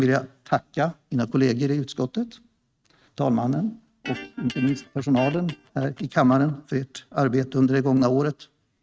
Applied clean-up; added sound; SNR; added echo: neural mask model RNNoise.